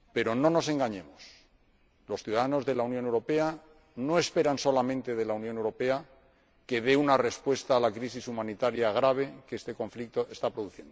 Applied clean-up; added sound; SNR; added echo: none; none; none; none.